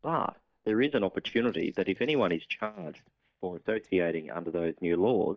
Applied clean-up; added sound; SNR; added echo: neural mask model DeepFilterNet 3.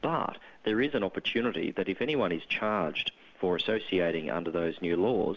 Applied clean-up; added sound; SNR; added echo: none; none; none; none.